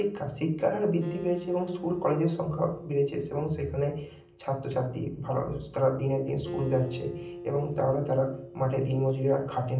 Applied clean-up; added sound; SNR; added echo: none; Acoustic guitar; 15 dB; reverberation time 0.6 s.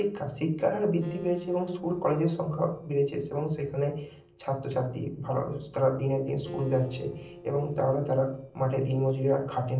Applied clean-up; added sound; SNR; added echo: neural separator model SepFormer DNS4.